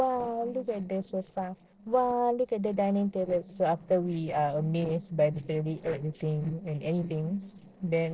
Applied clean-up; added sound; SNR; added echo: neural separator model SepFormer DNS4.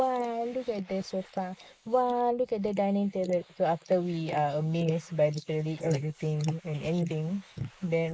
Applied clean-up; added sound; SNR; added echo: neural mask model Resemble Enhance denoiser.